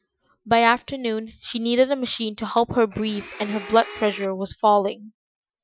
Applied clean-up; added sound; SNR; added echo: classical method Wiener filter.